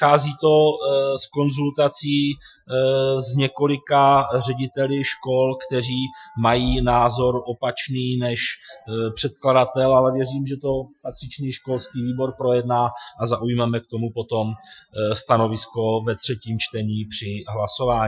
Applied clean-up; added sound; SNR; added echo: classical method Wiener filter.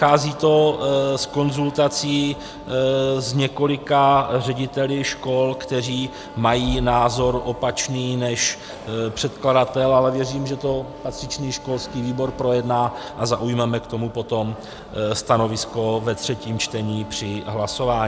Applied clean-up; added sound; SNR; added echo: none; Wind instrument, woodwind instrument; 20 dB; none.